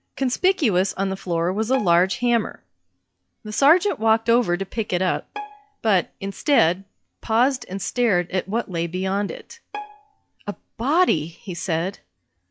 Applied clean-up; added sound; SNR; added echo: classical method log-MMSE.